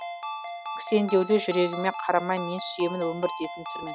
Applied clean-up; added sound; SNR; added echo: none; Ringtone; 10 dB; none.